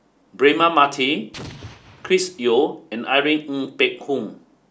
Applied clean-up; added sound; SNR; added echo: none; Explosion; 19 dB; none.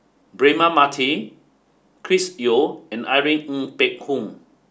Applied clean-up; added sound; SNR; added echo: none; none; none; none.